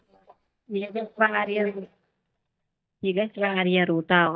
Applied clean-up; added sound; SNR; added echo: neural mask model DeepFilterNet 3.